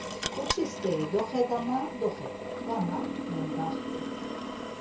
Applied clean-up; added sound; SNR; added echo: none; Drill; 3 dB; reverberation time 0.2 s.